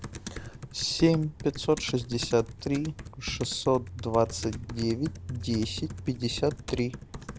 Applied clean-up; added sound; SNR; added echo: none; Computer keyboard; 11 dB; none.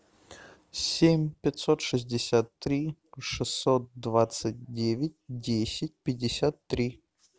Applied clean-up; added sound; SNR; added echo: none; none; none; none.